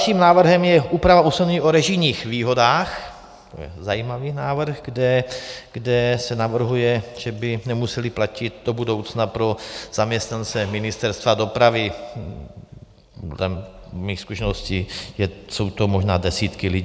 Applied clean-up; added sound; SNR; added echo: none; none; none; none.